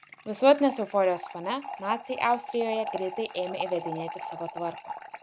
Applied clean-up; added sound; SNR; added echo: none; Fill (with liquid) / Trickle, dribble; 11 dB; none.